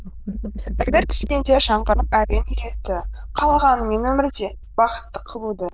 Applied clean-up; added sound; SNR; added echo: neural diffusion model UNIVERSE++.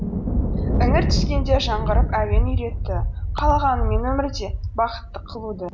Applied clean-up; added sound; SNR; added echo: none; Thunder; -4 dB; none.